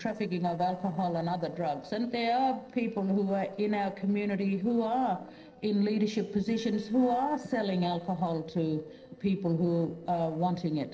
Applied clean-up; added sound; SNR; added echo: neural separator model SepFormer DNS4.